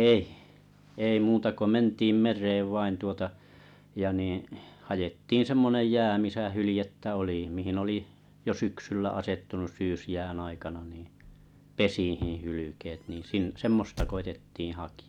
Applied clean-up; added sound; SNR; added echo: none; Squeak / Slam; 12 dB; none.